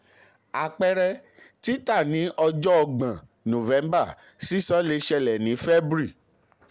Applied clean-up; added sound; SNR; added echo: none; none; none; none.